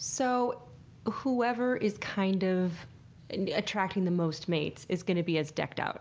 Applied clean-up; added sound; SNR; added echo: none; none; none; none.